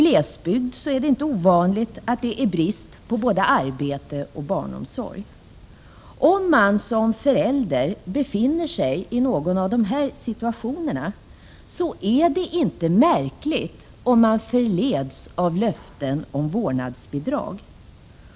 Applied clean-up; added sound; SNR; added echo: none; none; none; none.